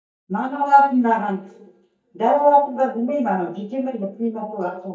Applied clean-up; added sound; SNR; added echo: neural mask model DeepFilterNet 3.